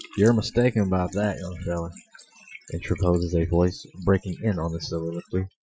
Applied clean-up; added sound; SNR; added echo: classical method Wiener filter.